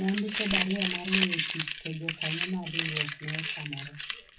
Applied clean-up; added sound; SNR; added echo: none; Crumpling, crinkling; -1 dB; reverberation time 0.3 s.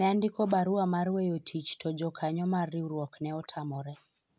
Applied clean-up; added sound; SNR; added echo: none; none; none; none.